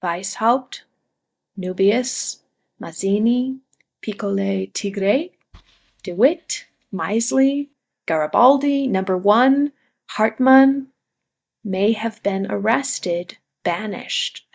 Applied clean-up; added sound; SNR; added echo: neural mask model DeepFilterNet 3.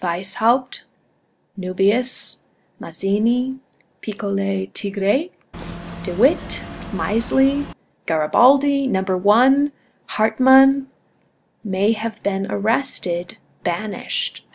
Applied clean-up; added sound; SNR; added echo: none; Boat, Water vehicle; 12 dB; none.